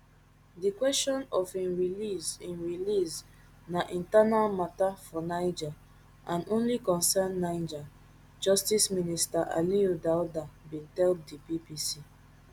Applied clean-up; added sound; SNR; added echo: none; none; none; none.